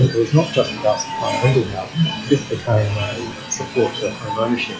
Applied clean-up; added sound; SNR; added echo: classical method log-MMSE.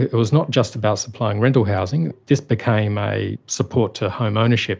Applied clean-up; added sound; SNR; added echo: none; none; none; none.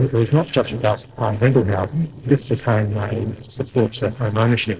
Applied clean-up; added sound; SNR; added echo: neural separator model SepFormer DNS4.